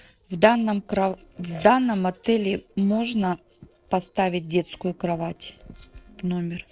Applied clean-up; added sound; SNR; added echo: neural separator model SepFormer DNS4.